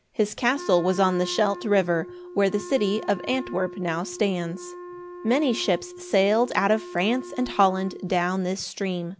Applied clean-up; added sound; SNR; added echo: none; Wind instrument, woodwind instrument; 15 dB; none.